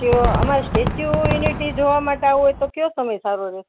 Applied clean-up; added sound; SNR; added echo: none; Fireworks; 5 dB; none.